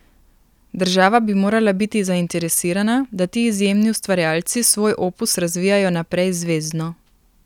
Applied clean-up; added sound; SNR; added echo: none; none; none; none.